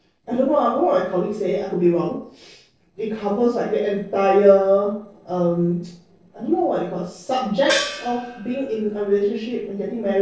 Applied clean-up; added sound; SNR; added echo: neural separator model SepFormer DNS4.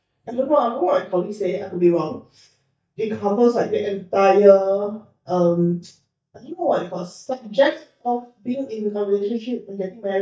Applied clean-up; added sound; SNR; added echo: neural mask model DeepFilterNet 3.